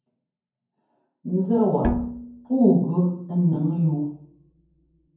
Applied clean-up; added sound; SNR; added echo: none; Bowed string instrument; 5 dB; reverberation time 0.9 s.